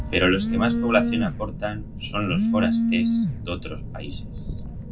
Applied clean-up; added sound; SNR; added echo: none; Telephone; -2 dB; reverberation time 0.3 s.